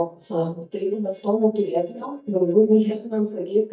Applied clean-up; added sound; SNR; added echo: neural mask model DeepFilterNet 3.